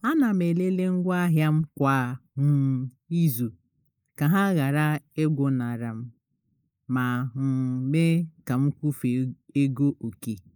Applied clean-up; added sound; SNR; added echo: neural mask model Resemble Enhance denoiser.